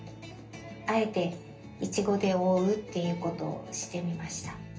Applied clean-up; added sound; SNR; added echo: none; none; none; reverberation time 0.3 s.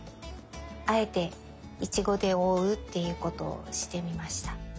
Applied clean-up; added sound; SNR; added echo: none; none; none; none.